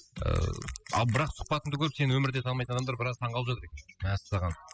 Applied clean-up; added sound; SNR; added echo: classical method spectral subtraction.